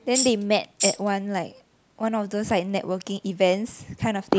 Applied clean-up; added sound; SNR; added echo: none; Tambourine; 1 dB; none.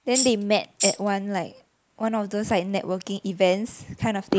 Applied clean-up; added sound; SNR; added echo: neural mask model Resemble Enhance denoiser.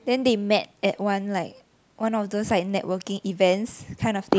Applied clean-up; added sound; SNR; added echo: none; none; none; none.